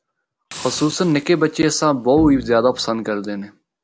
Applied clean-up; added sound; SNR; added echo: none; Bowed string instrument + Hiss; 17 dB; none.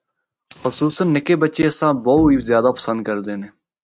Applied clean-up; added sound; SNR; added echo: neural mask model RNNoise.